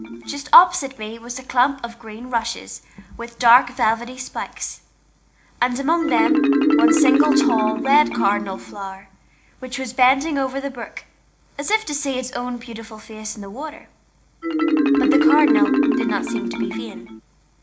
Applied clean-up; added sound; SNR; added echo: none; Marimba, xylophone; 0 dB; reverberation time 0.4 s.